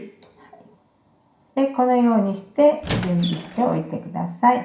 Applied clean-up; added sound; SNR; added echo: none; Squeak; 7 dB; reverberation time 0.5 s.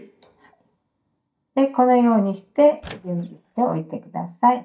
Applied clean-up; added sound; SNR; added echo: neural mask model DeepFilterNet 3.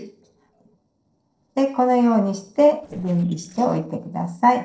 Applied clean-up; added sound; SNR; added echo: neural separator model SepFormer DNS4.